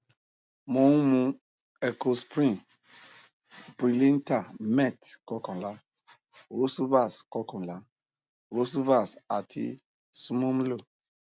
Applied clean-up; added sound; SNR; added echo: none; none; none; none.